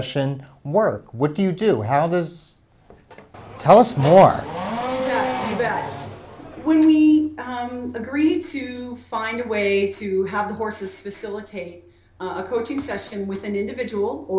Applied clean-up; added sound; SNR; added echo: none; Race car, auto racing / Accelerating, revving, vroom; 7 dB; none.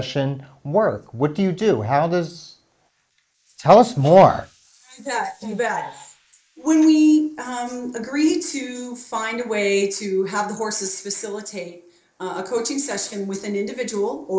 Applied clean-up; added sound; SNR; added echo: neural mask model Resemble Enhance denoiser.